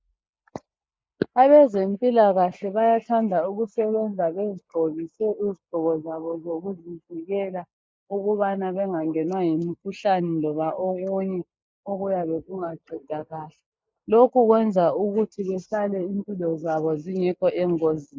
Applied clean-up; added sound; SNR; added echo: neural mask model Resemble Enhance denoiser.